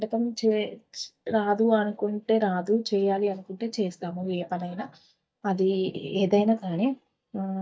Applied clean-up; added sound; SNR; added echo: neural mask model DeepFilterNet 3.